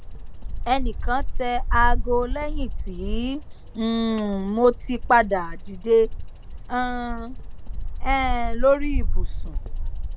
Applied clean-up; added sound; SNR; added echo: none; Bird vocalization, bird call, bird song; 0 dB; none.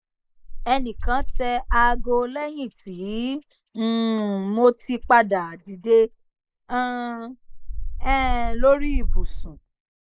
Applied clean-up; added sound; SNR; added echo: neural mask model Resemble Enhance denoiser.